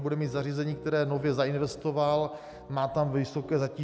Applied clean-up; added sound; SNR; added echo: none; Piano; 19 dB; none.